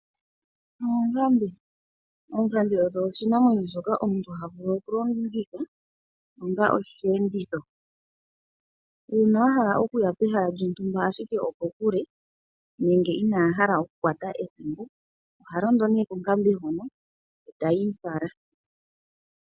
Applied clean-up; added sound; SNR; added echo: none; none; none; none.